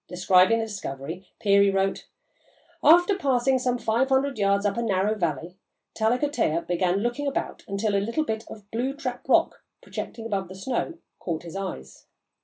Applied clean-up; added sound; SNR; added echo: none; none; none; none.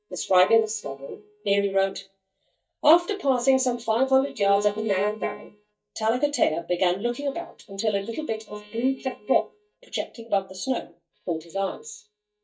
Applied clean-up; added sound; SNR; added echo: neural mask model DeepFilterNet 3.